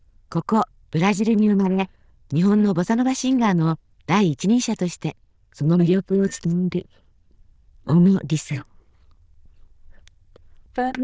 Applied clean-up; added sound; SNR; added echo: neural diffusion model UNIVERSE++.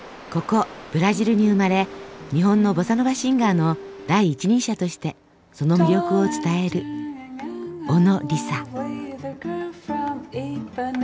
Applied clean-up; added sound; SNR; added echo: none; none; none; none.